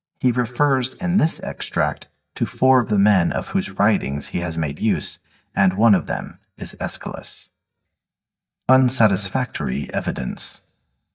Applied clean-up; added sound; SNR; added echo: neural mask model DeepFilterNet 3.